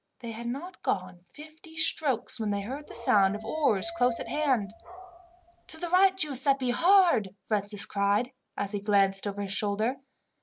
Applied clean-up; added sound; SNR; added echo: none; Dog; 13 dB; none.